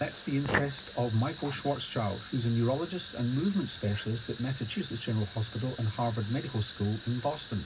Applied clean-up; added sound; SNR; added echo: none; Fire; 11 dB; reverberation time 0.4 s.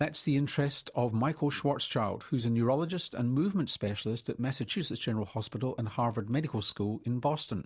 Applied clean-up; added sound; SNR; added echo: none; none; none; none.